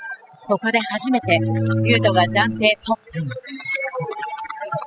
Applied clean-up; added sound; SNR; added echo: classical method spectral subtraction.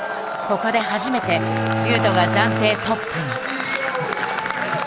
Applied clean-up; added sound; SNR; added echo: none; Bowed string instrument; 4 dB; none.